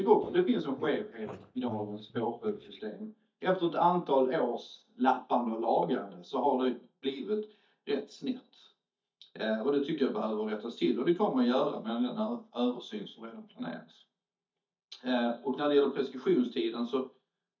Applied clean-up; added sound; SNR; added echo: neural mask model DeepFilterNet 3.